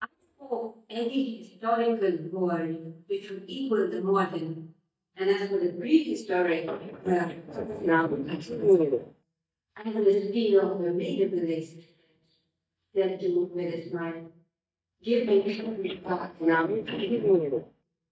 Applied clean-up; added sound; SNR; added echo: neural mask model DeepFilterNet 3.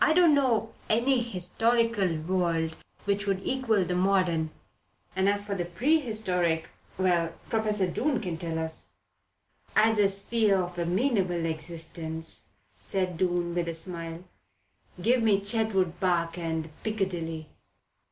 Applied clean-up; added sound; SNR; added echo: none; none; none; none.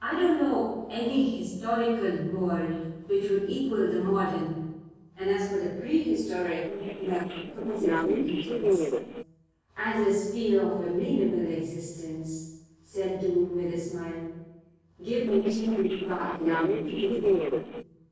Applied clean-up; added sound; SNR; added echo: neural separator model SepFormer DNS4.